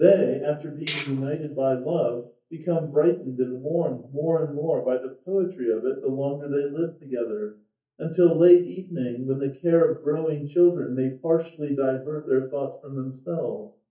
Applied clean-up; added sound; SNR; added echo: neural mask model DeepFilterNet 3.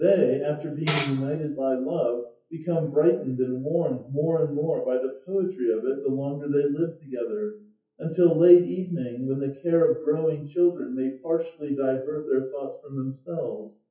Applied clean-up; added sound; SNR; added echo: classical method WPE with log-MMSE.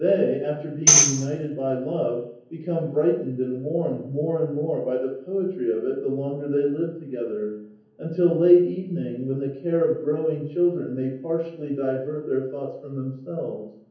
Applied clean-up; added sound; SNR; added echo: none; Tambourine; -4 dB; reverberation time 0.7 s.